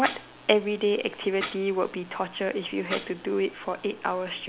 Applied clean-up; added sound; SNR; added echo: none; Tambourine; 14 dB; none.